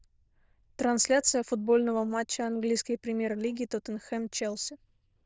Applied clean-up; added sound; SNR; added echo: neural diffusion model UNIVERSE++.